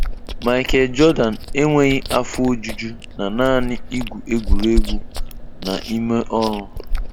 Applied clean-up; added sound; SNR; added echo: none; Chewing, mastication; 3 dB; none.